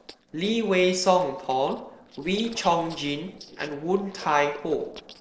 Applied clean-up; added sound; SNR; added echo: neural separator model SepFormer DNS4.